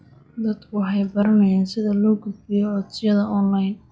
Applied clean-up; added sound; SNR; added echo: classical method log-MMSE.